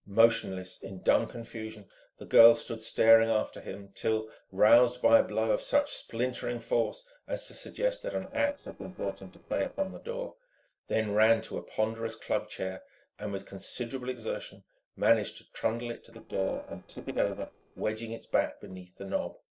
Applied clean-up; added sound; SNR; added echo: neural separator model SepFormer DNS4.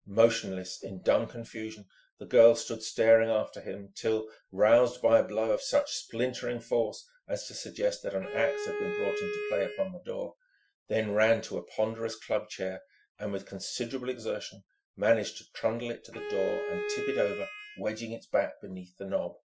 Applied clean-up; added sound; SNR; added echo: classical method Wiener filter.